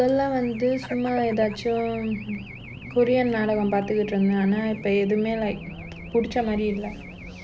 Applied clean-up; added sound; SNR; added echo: none; Race car, auto racing / Alarm; 14 dB; none.